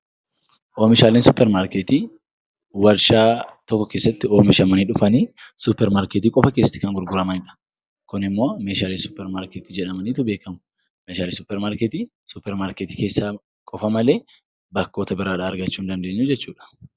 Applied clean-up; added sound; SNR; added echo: none; none; none; none.